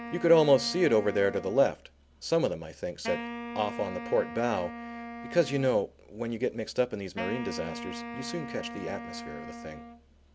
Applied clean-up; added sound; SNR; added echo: none; Wind instrument, woodwind instrument; 11 dB; none.